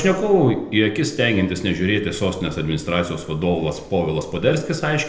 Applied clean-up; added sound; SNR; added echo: none; none; none; reverberation time 0.7 s.